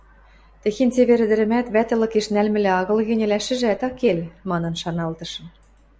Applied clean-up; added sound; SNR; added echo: none; none; none; none.